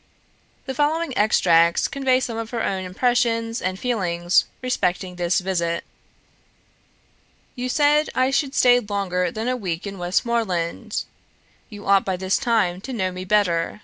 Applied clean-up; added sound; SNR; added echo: none; none; none; none.